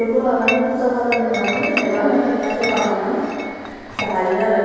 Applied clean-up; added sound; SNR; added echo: none; Chatter / Chink, clink; 10 dB; reverberation time 2.2 s.